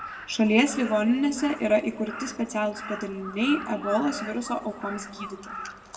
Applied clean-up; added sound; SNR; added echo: none; Crow; 13 dB; reverberation time 1.1 s.